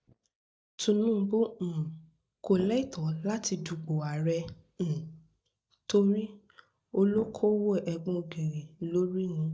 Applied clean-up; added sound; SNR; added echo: neural mask model DeepFilterNet 3.